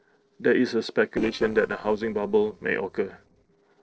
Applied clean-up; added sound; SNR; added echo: neural separator model SepFormer DNS4.